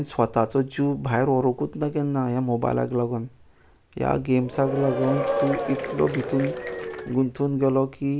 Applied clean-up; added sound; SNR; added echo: none; Applause / Crowd / Cheering; 5 dB; none.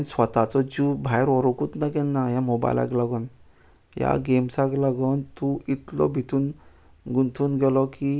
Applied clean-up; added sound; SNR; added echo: none; none; none; none.